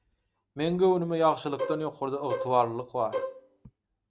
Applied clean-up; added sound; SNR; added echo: none; Bowed string instrument; 7 dB; none.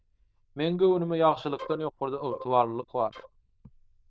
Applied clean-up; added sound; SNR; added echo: neural diffusion model UNIVERSE++.